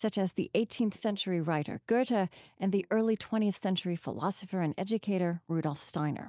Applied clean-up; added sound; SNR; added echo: neural mask model DeepFilterNet 3.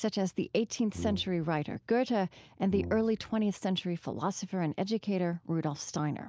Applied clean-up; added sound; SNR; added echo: none; Brass instrument; 11 dB; none.